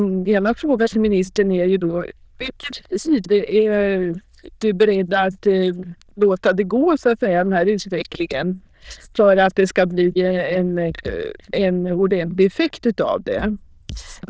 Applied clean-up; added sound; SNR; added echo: neural diffusion model UNIVERSE++.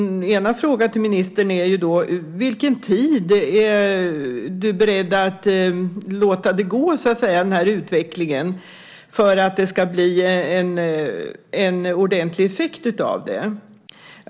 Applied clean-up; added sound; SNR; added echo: none; none; none; none.